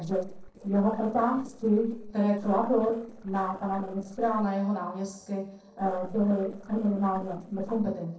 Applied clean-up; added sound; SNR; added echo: neural separator model SepFormer DNS4.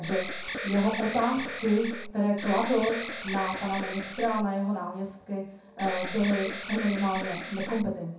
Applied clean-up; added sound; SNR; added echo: none; Alarm; 6 dB; reverberation time 0.6 s.